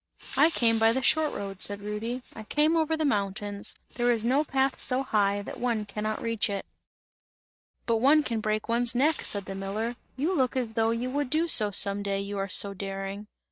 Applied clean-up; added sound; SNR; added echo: neural mask model RNNoise.